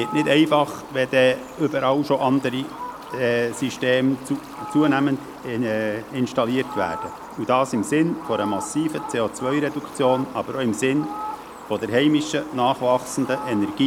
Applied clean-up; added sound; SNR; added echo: none; Fowl; 14 dB; none.